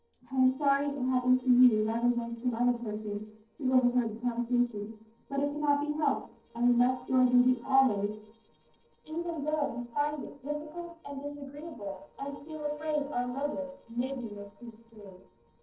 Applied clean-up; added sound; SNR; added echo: neural separator model SepFormer DNS4.